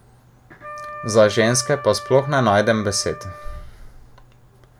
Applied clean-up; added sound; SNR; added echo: none; Wind instrument, woodwind instrument; 14 dB; none.